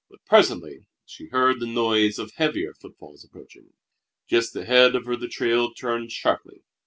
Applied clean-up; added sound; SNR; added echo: none; none; none; none.